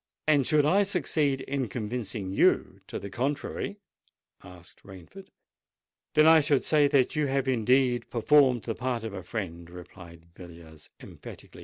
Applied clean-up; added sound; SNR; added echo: none; none; none; none.